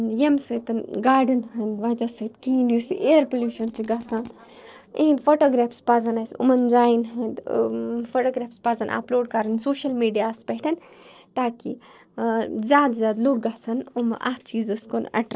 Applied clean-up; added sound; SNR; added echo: neural separator model SepFormer DNS4.